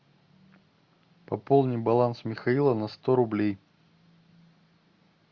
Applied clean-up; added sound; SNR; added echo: none; none; none; none.